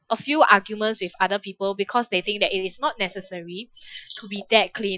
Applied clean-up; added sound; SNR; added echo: classical method Wiener filter.